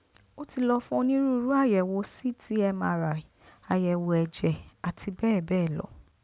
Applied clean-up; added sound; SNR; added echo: none; none; none; none.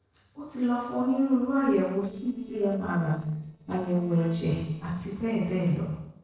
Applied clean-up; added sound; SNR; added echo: neural separator model SepFormer DNS4.